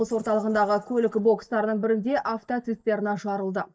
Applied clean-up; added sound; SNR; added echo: neural mask model DeepFilterNet 3.